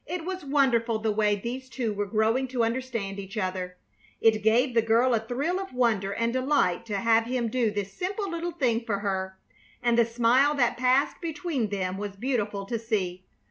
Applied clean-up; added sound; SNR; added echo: none; none; none; none.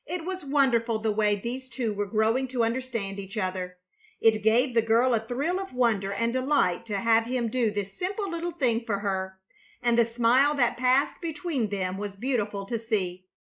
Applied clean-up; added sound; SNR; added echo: neural mask model Resemble Enhance denoiser.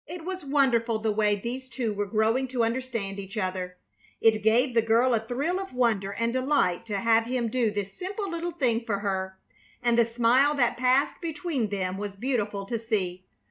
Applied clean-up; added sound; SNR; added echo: neural mask model DeepFilterNet 3.